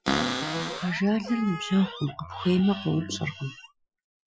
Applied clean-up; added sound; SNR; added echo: classical method Wiener filter.